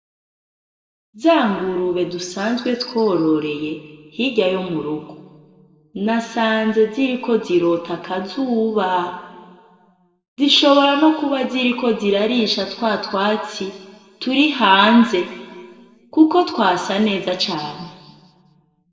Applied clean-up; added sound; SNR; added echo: none; none; none; reverberation time 1.7 s.